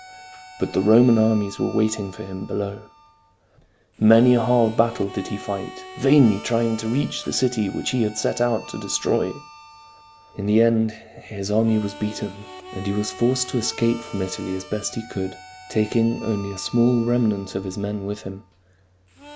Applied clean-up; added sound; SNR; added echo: none; Harmonica; 19 dB; none.